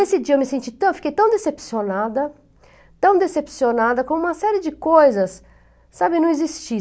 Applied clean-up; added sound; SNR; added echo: none; none; none; none.